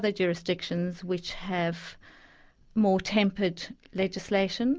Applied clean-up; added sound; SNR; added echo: none; none; none; none.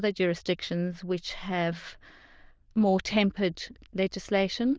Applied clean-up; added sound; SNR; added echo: neural diffusion model UNIVERSE++.